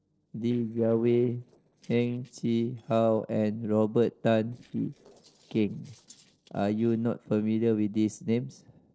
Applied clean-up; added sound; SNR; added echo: neural separator model SepFormer DNS4.